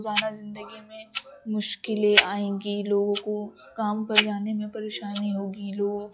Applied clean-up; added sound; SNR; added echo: classical method log-MMSE.